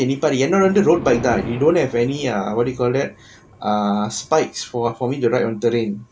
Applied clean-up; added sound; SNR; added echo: none; Thunder; 18 dB; none.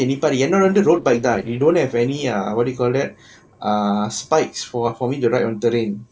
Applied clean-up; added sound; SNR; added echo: neural separator model SepFormer DNS4.